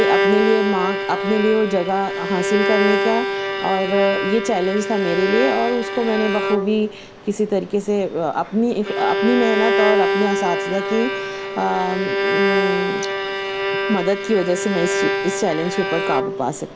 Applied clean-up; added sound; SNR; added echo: none; Bowed string instrument; 1 dB; none.